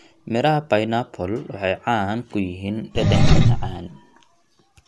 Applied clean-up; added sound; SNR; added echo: none; Engine; -2 dB; none.